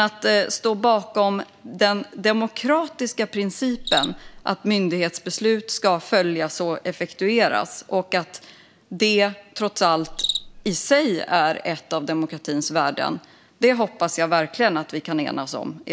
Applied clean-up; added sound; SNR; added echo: none; Cricket; 16 dB; none.